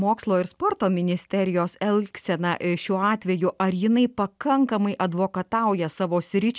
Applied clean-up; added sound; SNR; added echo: none; none; none; none.